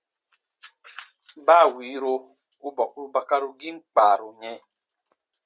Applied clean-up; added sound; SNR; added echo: none; none; none; none.